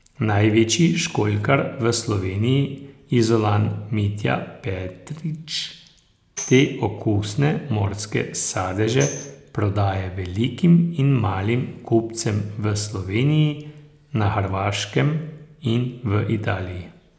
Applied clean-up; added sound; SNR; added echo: none; Tambourine; 16 dB; none.